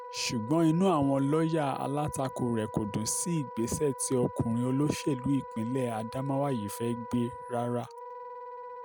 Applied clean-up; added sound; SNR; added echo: none; Wind instrument, woodwind instrument; 12 dB; none.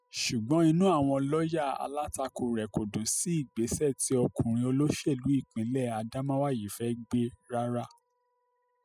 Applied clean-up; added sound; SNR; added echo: classical method spectral subtraction.